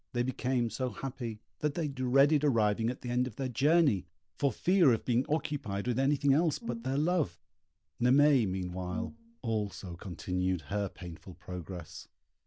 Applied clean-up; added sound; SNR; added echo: none; Brass instrument; 11 dB; none.